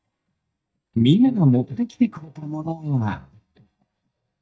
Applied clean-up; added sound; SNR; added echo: neural mask model DeepFilterNet 3.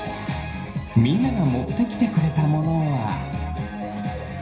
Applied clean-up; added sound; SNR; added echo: none; Wind; 19 dB; reverberation time 0.5 s.